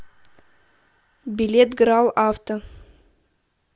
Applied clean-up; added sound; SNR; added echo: none; none; none; none.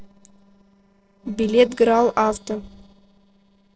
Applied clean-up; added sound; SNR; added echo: neural separator model SepFormer DNS4.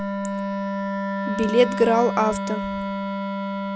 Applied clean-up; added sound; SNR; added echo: none; Wind instrument, woodwind instrument; 2 dB; none.